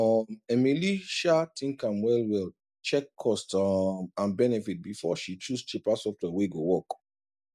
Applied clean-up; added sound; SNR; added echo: none; none; none; none.